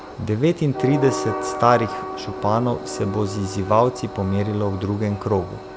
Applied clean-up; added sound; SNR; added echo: none; Train; 9 dB; none.